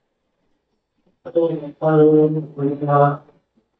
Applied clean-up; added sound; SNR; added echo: neural mask model DeepFilterNet 3.